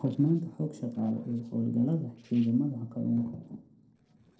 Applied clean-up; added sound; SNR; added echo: neural separator model SepFormer DNS4.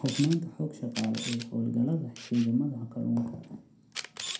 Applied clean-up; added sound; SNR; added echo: none; Camera; 13 dB; reverberation time 0.4 s.